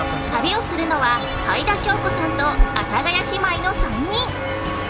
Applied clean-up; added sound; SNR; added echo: none; Walk, footsteps; 2 dB; none.